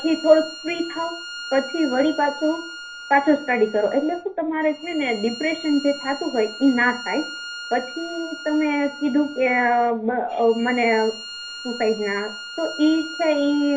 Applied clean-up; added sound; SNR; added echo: none; Bowed string instrument; 14 dB; reverberation time 0.3 s.